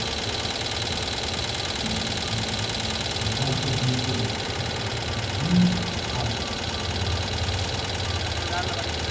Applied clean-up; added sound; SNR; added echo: none; Idling; -4 dB; reverberation time 0.9 s.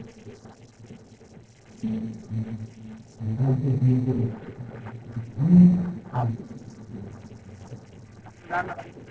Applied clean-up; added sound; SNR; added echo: neural separator model SepFormer DNS4.